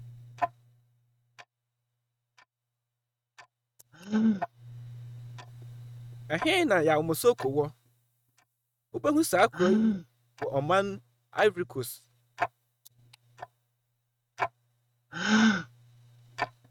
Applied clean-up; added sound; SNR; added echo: neural mask model RNNoise.